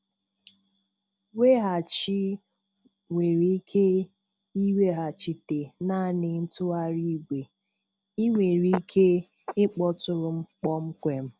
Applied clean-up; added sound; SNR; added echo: none; none; none; none.